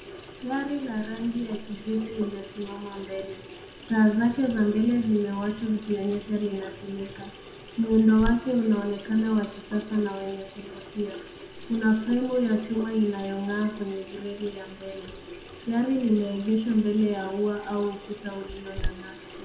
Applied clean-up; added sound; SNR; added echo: none; Sink (filling or washing) / Water tap, faucet; 13 dB; reverberation time 0.5 s.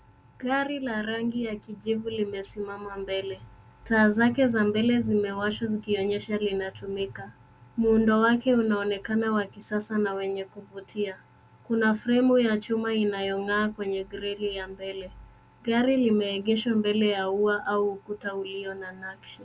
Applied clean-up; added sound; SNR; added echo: none; none; none; none.